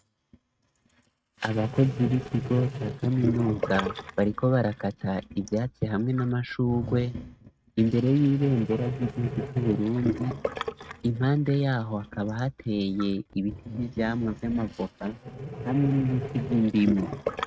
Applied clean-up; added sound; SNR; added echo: neural mask model RNNoise.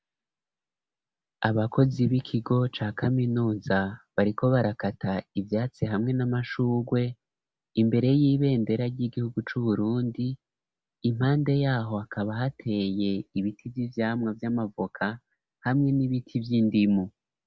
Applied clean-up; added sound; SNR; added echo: none; none; none; none.